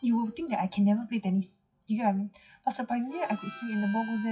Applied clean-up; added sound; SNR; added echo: classical method WPE with log-MMSE.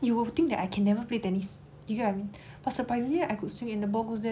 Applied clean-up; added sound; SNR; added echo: none; none; none; none.